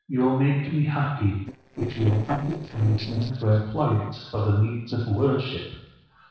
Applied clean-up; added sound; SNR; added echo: neural separator model SepFormer DNS4.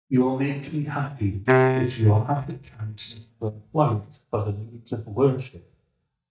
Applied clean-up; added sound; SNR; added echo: neural mask model DeepFilterNet 3.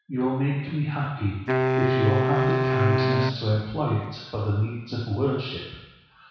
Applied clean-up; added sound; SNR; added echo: none; Wind instrument, woodwind instrument; -1 dB; reverberation time 1.1 s.